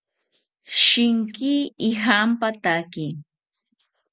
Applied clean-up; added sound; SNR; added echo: none; none; none; none.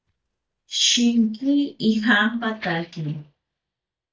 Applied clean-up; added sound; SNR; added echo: neural mask model DeepFilterNet 3.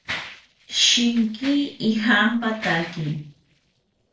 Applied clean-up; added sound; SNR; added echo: neural separator model SepFormer DNS4.